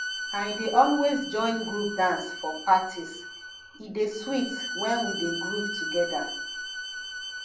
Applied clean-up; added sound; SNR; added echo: none; Bowed string instrument; 7 dB; reverberation time 0.6 s.